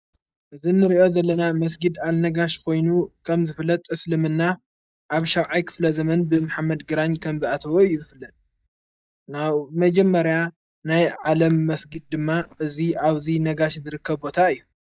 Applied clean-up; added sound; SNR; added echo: neural mask model DeepFilterNet 3.